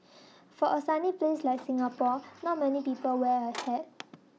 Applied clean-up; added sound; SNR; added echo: none; Sliding door; 19 dB; none.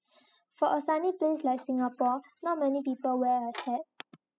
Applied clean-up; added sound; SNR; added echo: classical method spectral subtraction.